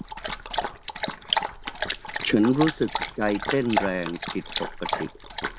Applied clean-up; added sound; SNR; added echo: none; Dog; 3 dB; none.